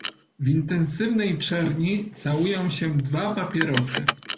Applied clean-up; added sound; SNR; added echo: none; Car; 10 dB; none.